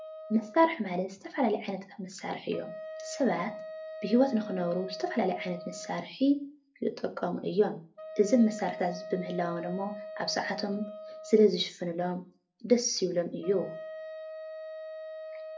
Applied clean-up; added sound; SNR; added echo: none; Wind instrument, woodwind instrument; 13 dB; reverberation time 0.3 s.